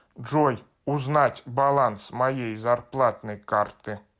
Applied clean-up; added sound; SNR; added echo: none; none; none; none.